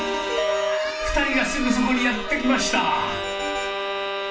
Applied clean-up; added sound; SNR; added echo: none; Bowed string instrument; 7 dB; reverberation time 0.4 s.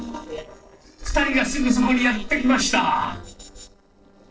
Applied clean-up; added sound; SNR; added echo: neural separator model SepFormer DNS4.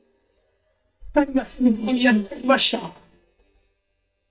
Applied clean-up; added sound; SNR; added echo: neural mask model DeepFilterNet 3.